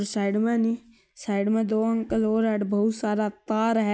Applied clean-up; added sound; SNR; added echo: none; none; none; none.